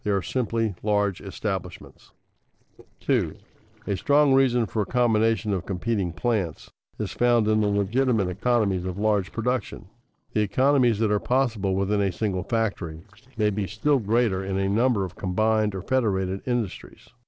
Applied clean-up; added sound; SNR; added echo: neural separator model SepFormer DNS4.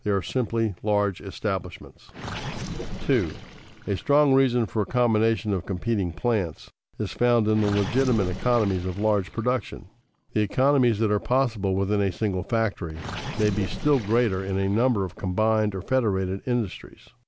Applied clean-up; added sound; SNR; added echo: none; Gurgling; 14 dB; none.